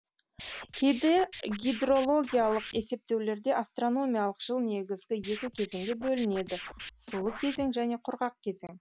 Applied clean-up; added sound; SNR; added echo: none; Scratching (performance technique); 13 dB; none.